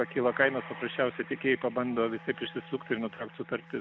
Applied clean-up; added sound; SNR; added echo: none; Wind instrument, woodwind instrument; 20 dB; none.